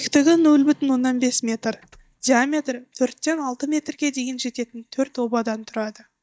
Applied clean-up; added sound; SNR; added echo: neural mask model DeepFilterNet 3.